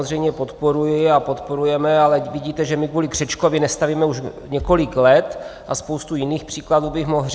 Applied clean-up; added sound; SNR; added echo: none; none; none; none.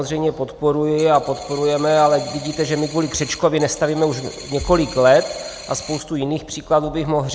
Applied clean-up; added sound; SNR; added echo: none; Coin (dropping); 17 dB; none.